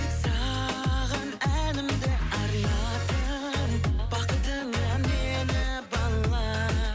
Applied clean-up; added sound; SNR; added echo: none; none; none; none.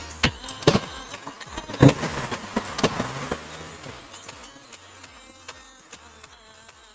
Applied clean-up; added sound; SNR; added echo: neural mask model RNNoise.